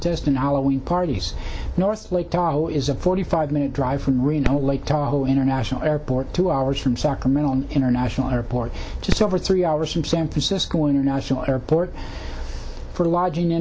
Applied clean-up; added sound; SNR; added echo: none; Fireworks; 15 dB; none.